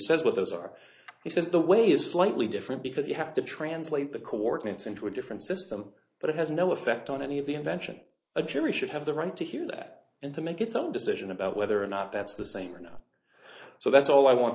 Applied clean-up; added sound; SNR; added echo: neural mask model Resemble Enhance denoiser.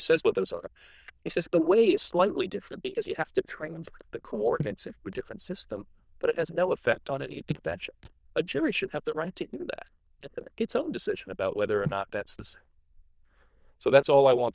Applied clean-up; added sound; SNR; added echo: neural diffusion model UNIVERSE++.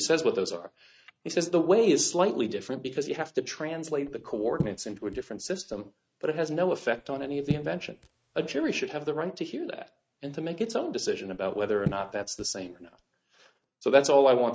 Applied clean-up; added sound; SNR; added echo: neural mask model RNNoise.